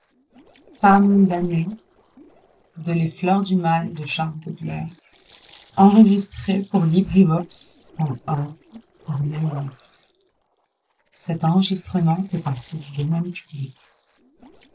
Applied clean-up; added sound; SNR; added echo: neural separator model SepFormer DNS4.